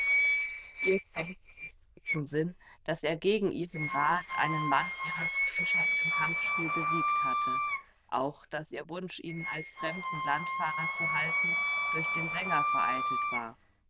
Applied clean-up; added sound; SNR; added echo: neural diffusion model UNIVERSE++.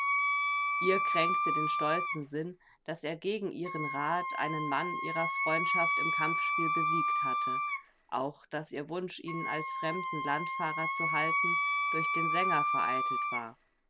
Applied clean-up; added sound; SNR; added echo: none; Wind instrument, woodwind instrument; -4 dB; none.